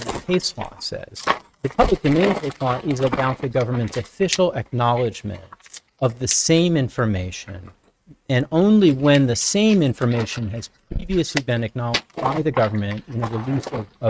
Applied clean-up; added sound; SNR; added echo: neural mask model RNNoise.